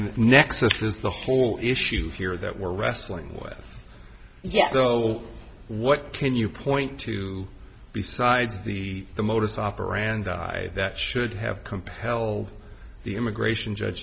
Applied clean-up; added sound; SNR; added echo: none; none; none; none.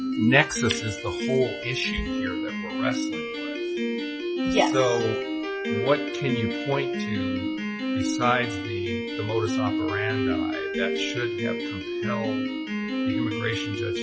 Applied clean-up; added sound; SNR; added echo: classical method log-MMSE.